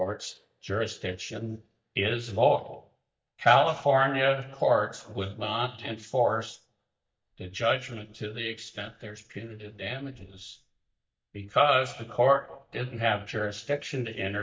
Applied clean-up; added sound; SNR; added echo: neural mask model DeepFilterNet 3.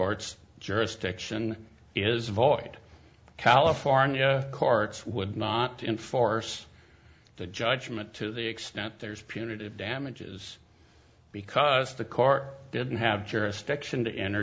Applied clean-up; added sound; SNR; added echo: none; none; none; none.